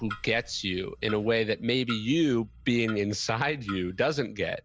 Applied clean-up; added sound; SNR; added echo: none; Clock; 17 dB; none.